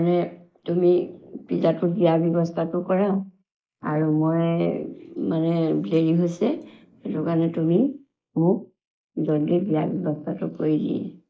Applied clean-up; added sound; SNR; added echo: neural mask model Resemble Enhance denoiser.